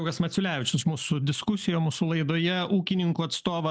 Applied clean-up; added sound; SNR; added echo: none; none; none; none.